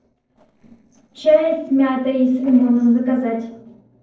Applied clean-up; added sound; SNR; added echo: neural separator model SepFormer DNS4.